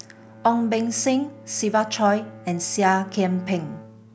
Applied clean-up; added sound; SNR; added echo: none; Bowed string instrument; 20 dB; none.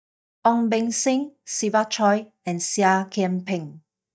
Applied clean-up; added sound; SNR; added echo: neural mask model DeepFilterNet 3.